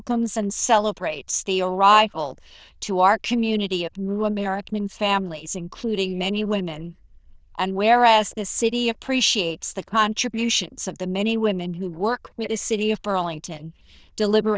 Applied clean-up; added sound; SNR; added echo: neural diffusion model UNIVERSE++.